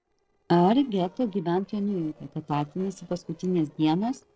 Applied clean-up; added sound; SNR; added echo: neural separator model SepFormer DNS4.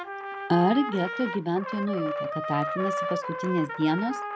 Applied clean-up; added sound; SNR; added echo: none; Trumpet; 5 dB; none.